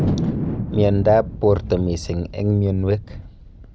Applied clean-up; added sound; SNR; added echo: none; Thunder; 6 dB; none.